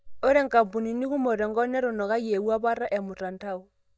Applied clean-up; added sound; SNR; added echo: neural mask model DeepFilterNet 3.